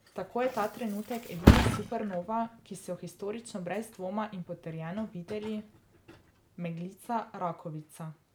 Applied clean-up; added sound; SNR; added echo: none; Thump, thud; -3 dB; none.